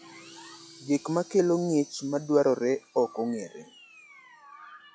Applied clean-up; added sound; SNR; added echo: classical method log-MMSE.